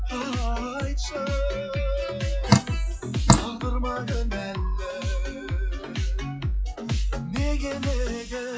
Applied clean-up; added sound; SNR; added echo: classical method log-MMSE.